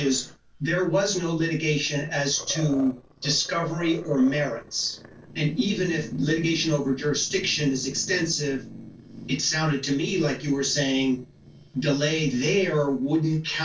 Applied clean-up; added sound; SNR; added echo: neural separator model SepFormer DNS4.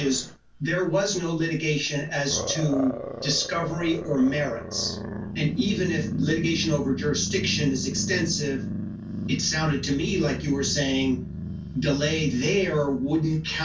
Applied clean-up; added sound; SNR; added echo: none; Growling; 8 dB; reverberation time 0.1 s.